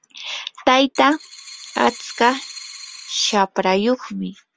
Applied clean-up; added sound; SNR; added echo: none; Coin (dropping); 16 dB; none.